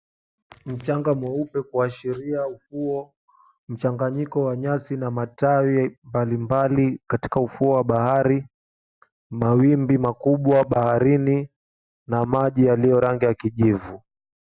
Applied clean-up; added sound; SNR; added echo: none; none; none; none.